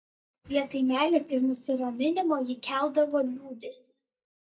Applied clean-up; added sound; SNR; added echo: neural mask model DeepFilterNet 3.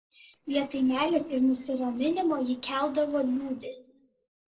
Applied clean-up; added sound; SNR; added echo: neural separator model SepFormer DNS4.